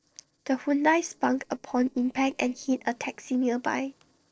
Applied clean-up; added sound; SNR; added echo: neural separator model SepFormer DNS4.